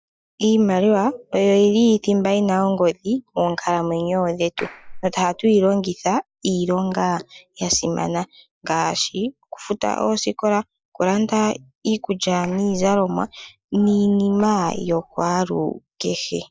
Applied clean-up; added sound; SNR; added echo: neural mask model DeepFilterNet 3.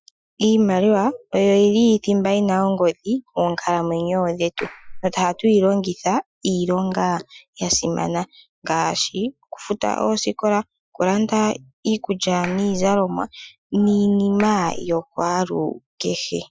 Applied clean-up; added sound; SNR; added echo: classical method Wiener filter.